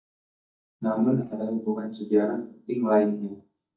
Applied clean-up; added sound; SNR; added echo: neural mask model DeepFilterNet 3.